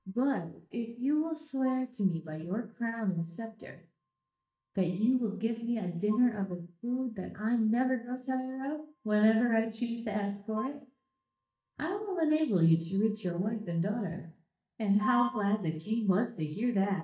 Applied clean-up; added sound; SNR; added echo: neural mask model DeepFilterNet 3.